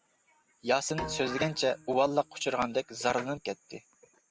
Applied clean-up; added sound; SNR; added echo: none; Bowed string instrument; 14 dB; none.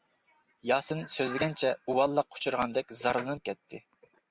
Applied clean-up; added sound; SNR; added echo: none; none; none; none.